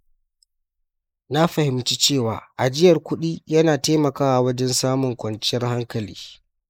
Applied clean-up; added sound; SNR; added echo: neural mask model Resemble Enhance denoiser.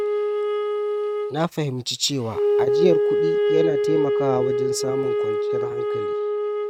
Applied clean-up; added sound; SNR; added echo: neural mask model RNNoise.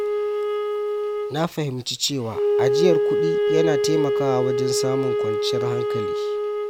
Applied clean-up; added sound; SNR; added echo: none; Wind instrument, woodwind instrument; -4 dB; none.